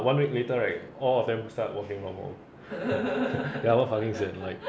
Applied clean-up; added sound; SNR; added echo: none; none; none; none.